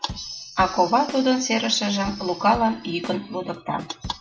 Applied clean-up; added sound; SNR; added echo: none; Drum / Drum kit; 17 dB; none.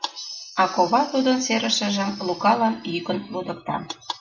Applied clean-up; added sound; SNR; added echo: none; none; none; none.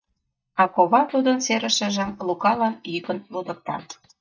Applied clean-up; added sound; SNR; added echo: neural mask model DeepFilterNet 3.